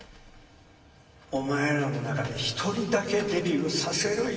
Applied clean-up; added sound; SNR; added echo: none; none; none; reverberation time 2.6 s.